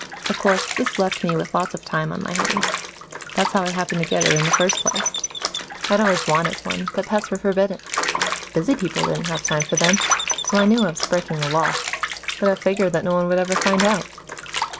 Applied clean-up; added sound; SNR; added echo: none; Chirp, tweet + Bathtub (filling or washing) / Water; 3 dB; none.